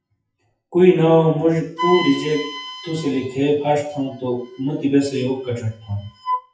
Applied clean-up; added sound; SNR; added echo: classical method WPE with log-MMSE.